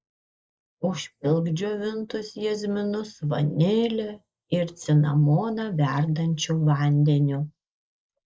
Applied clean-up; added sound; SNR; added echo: neural mask model Resemble Enhance denoiser.